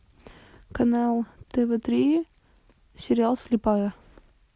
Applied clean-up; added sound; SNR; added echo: none; none; none; none.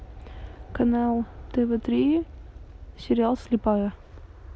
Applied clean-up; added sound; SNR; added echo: none; Aircraft; 15 dB; none.